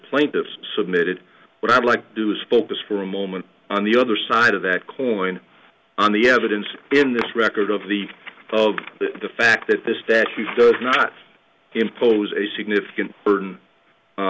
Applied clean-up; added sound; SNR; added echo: none; none; none; none.